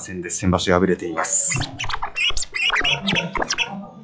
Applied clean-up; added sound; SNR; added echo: classical method log-MMSE.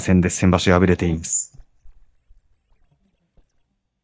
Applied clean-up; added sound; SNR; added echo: neural mask model DeepFilterNet 3.